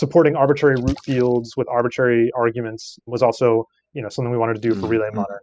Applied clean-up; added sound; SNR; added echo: classical method spectral subtraction.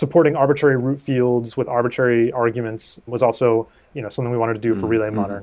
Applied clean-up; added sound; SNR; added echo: none; none; none; none.